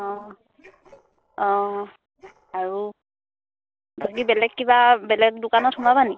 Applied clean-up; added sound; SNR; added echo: neural separator model SepFormer DNS4.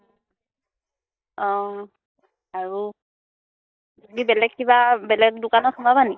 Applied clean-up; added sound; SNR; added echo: neural mask model DeepFilterNet 3.